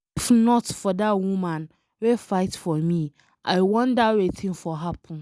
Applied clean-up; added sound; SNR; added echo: none; none; none; none.